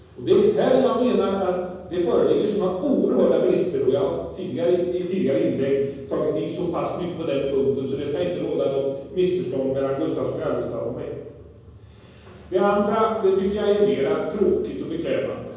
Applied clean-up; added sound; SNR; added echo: none; none; none; reverberation time 1.3 s.